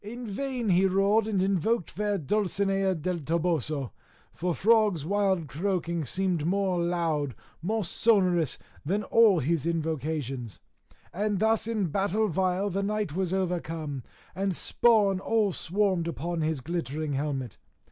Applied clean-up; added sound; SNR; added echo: none; none; none; none.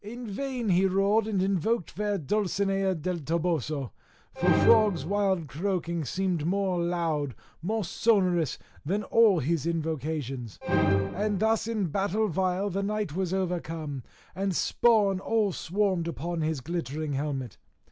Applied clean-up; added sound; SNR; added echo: none; Musical instrument; 3 dB; none.